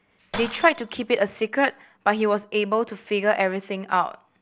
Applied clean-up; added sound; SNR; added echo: none; Shatter; 18 dB; none.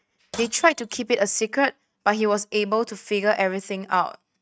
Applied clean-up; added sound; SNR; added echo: neural mask model RNNoise.